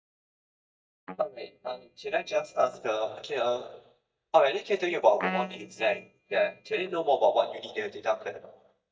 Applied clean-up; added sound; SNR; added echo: neural mask model DeepFilterNet 3.